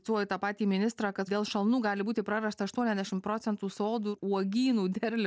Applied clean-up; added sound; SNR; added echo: none; none; none; none.